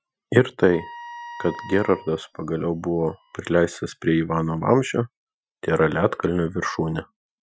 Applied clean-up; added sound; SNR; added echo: classical method Wiener filter.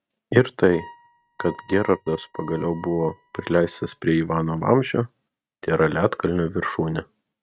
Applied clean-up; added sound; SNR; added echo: neural mask model RNNoise.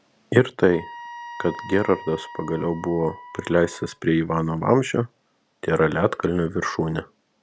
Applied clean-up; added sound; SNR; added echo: none; Wind instrument, woodwind instrument; 16 dB; none.